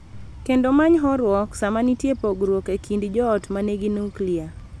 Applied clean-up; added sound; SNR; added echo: none; none; none; none.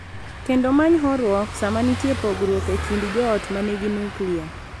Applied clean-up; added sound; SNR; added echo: none; Car passing by / Engine; 10 dB; none.